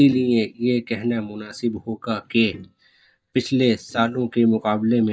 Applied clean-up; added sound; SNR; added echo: neural mask model DeepFilterNet 3.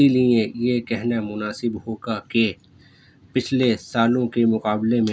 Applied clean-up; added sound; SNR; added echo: none; none; none; none.